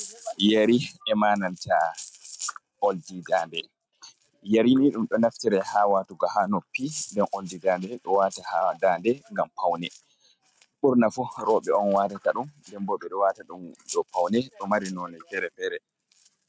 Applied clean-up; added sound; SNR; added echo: neural mask model RNNoise.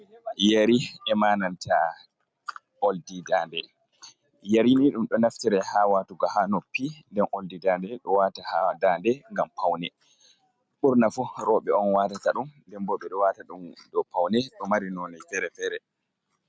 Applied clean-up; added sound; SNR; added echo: none; none; none; none.